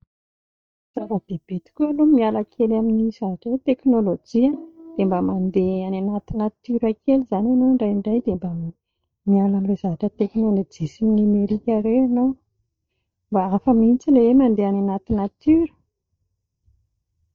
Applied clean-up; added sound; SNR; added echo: neural mask model DeepFilterNet 3.